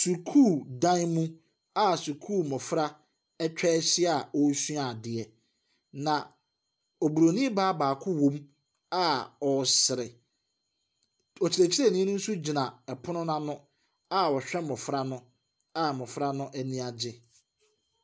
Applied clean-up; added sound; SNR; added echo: none; none; none; none.